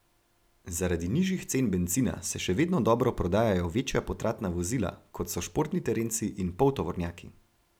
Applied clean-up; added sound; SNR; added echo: none; none; none; none.